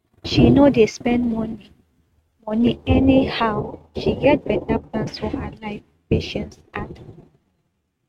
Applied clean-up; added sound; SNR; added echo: neural mask model RNNoise.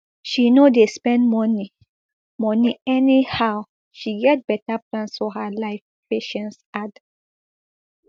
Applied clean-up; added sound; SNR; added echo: none; none; none; none.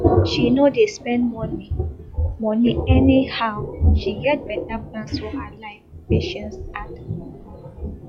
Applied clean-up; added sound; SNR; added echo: classical method log-MMSE.